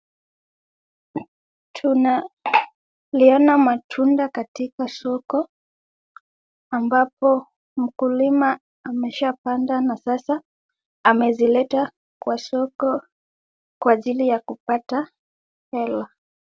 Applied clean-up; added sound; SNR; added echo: none; none; none; none.